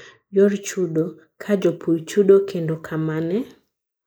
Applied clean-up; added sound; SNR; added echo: neural mask model Resemble Enhance denoiser.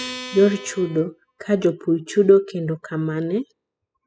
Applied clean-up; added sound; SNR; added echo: classical method spectral subtraction.